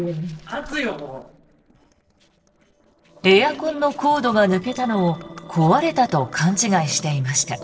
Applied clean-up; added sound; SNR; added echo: neural separator model SepFormer DNS4.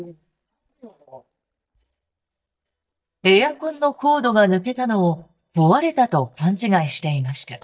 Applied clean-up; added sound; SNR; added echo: neural mask model DeepFilterNet 3.